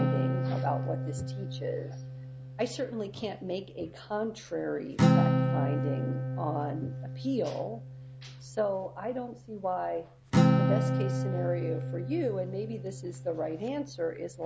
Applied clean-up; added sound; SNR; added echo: none; Acoustic guitar; -4 dB; none.